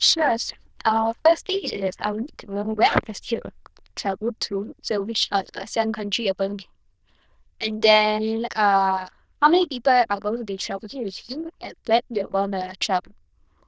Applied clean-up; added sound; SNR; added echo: neural diffusion model UNIVERSE++.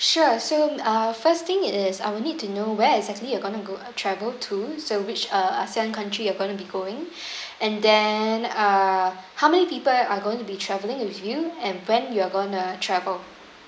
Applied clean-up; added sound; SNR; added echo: none; none; none; none.